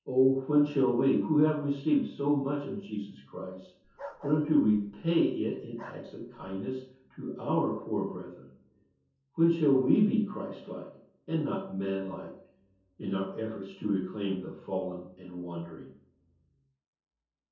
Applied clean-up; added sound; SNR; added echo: none; Bark; 19 dB; reverberation time 0.6 s.